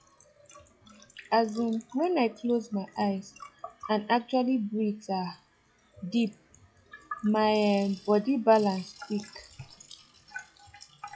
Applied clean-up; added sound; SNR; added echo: classical method log-MMSE.